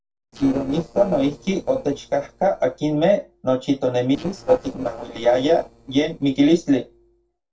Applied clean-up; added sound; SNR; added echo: neural separator model SepFormer DNS4.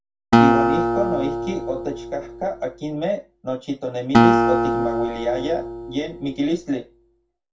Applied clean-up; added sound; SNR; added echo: none; Acoustic guitar; -5 dB; reverberation time 0.2 s.